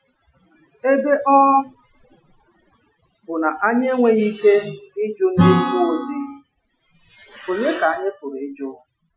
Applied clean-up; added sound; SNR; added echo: classical method Wiener filter.